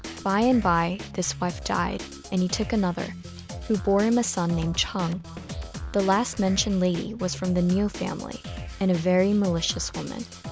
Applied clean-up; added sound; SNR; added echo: none; Drum kit; 12 dB; none.